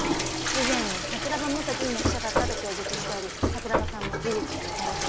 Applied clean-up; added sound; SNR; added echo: none; Knock + Toilet flush / Water; -4 dB; none.